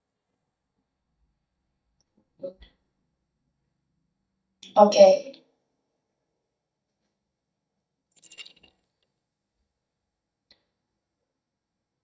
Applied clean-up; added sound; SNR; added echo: neural mask model DeepFilterNet 3.